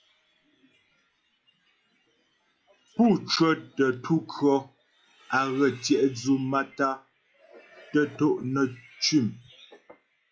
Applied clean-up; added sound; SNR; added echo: classical method log-MMSE.